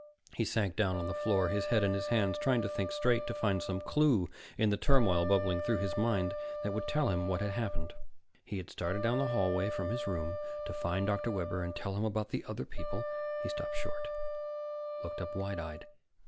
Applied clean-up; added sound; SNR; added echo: none; Wind instrument, woodwind instrument; 7 dB; none.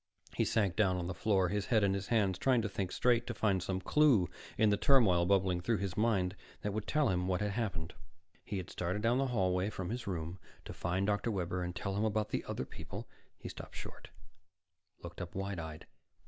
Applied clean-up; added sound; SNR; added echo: none; none; none; none.